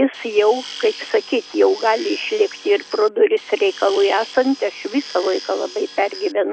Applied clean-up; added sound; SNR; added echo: none; Tools; 16 dB; none.